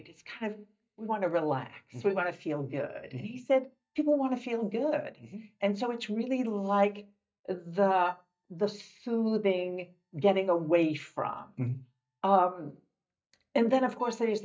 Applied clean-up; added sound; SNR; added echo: neural mask model DeepFilterNet 3.